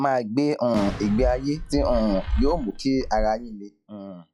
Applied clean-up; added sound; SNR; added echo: classical method log-MMSE.